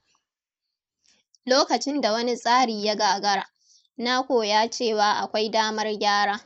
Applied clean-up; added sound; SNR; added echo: neural mask model Resemble Enhance denoiser.